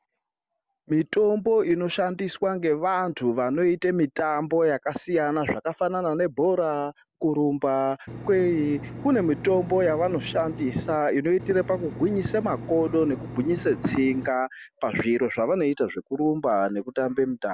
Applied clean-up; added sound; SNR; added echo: none; Engine; 12 dB; none.